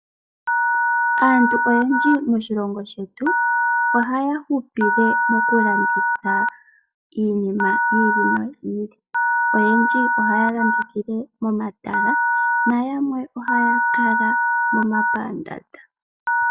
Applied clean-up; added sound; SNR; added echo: classical method log-MMSE.